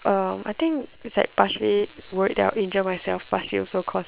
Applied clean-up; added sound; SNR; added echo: neural separator model SepFormer WHAM!.